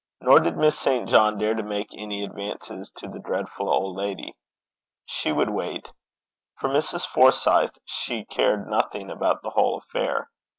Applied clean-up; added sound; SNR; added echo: none; none; none; none.